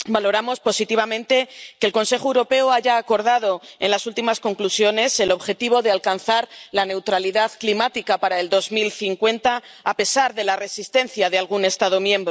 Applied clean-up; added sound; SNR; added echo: none; none; none; none.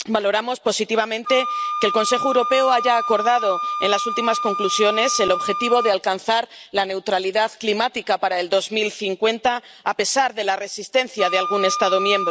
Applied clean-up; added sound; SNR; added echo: none; Wind instrument, woodwind instrument; 7 dB; none.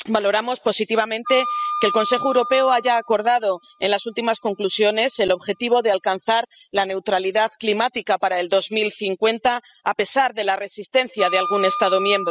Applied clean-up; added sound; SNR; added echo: classical method spectral subtraction.